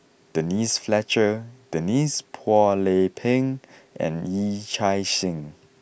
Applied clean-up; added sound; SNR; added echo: none; none; none; none.